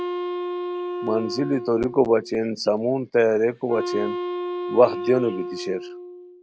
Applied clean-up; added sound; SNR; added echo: none; Wind instrument, woodwind instrument; 7 dB; none.